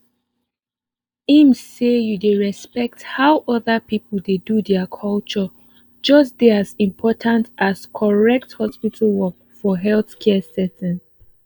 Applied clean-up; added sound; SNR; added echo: neural mask model DeepFilterNet 3.